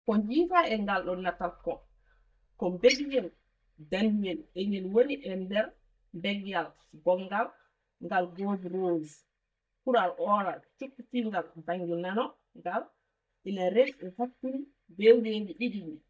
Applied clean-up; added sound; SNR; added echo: neural mask model DeepFilterNet 3.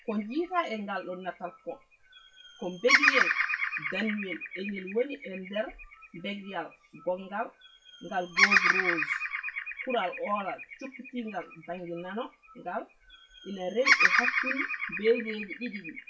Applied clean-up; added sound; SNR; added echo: classical method WPE with log-MMSE.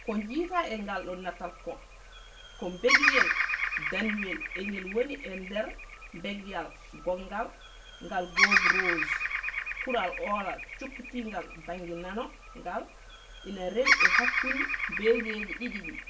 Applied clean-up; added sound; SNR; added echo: none; Bird vocalization, bird call, bird song; -3 dB; reverberation time 0.2 s.